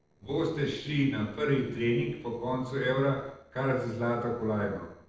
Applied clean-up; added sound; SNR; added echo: neural separator model SepFormer DNS4.